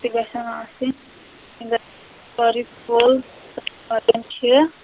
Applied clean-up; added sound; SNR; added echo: none; none; none; none.